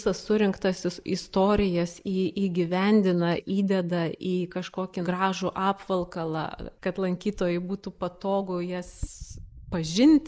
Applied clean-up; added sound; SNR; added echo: neural mask model Resemble Enhance denoiser.